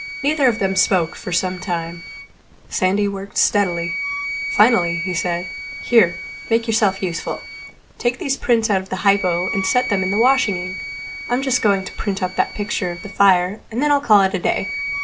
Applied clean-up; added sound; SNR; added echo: none; Wind instrument, woodwind instrument; 9 dB; none.